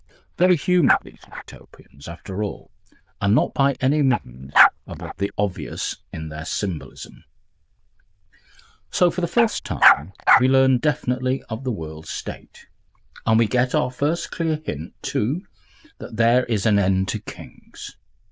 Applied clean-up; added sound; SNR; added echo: neural diffusion model UNIVERSE++.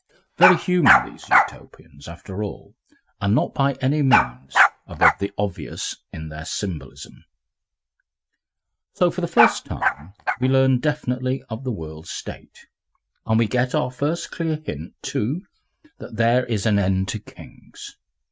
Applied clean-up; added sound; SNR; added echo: neural mask model RNNoise.